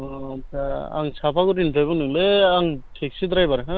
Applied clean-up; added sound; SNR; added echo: none; Cricket; 13 dB; none.